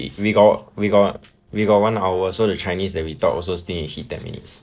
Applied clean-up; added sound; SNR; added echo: neural separator model SepFormer DNS4.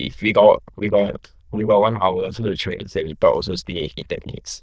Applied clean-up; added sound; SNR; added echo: neural diffusion model UNIVERSE++.